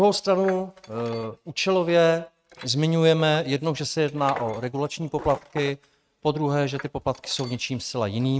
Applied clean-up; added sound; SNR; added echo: neural mask model RNNoise.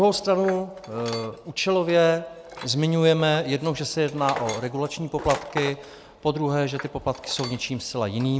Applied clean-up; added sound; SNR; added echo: none; Tools; 16 dB; none.